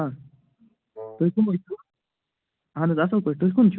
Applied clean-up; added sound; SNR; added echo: none; Wind instrument, woodwind instrument; 17 dB; none.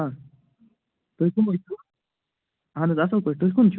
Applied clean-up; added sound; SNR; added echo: none; none; none; none.